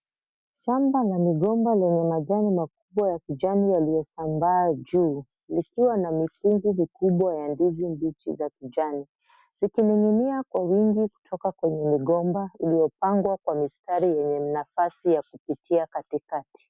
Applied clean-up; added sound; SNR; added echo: none; none; none; none.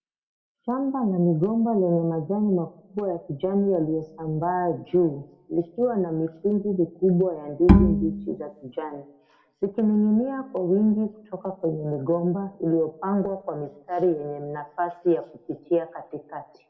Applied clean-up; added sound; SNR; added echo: none; Bowed string instrument; -4 dB; reverberation time 0.7 s.